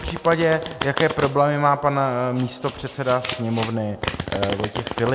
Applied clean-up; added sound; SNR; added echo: none; Domestic sounds, home sounds; 8 dB; none.